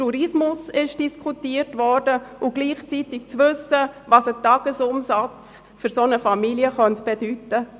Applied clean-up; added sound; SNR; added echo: none; none; none; none.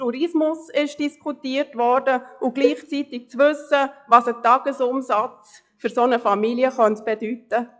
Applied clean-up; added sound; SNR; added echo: classical method log-MMSE.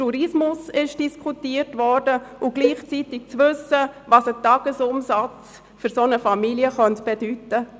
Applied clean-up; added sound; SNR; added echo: none; Cowbell; 6 dB; none.